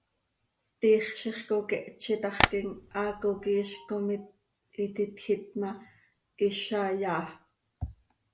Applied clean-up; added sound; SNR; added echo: none; Tap; 0 dB; none.